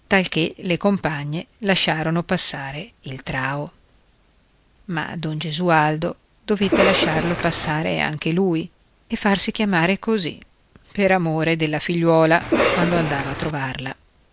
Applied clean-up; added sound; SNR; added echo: none; Cough; 0 dB; none.